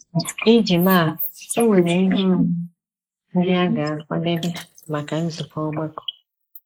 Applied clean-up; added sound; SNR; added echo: neural mask model Resemble Enhance denoiser.